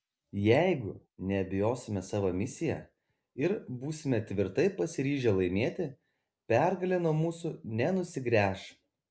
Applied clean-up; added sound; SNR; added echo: none; none; none; none.